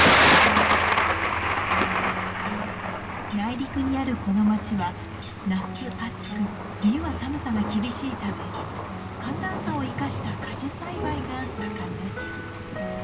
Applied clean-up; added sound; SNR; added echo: none; Thunder; -3 dB; reverberation time 1.7 s.